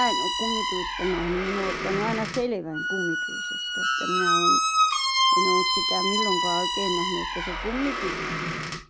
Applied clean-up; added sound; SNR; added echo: none; Squeak; -5 dB; none.